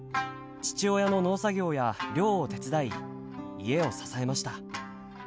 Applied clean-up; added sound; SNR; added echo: none; none; none; none.